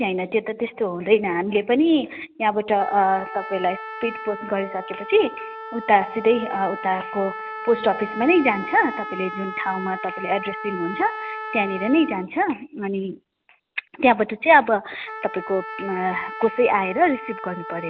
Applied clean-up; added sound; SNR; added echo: none; Trumpet; 12 dB; none.